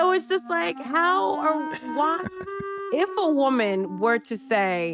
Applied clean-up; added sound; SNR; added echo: neural mask model RNNoise.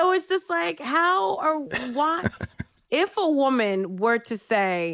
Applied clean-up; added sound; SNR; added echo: neural mask model Resemble Enhance denoiser.